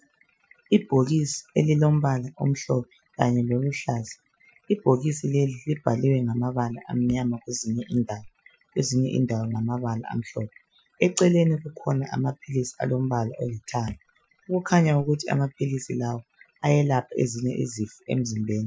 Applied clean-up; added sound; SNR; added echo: classical method Wiener filter.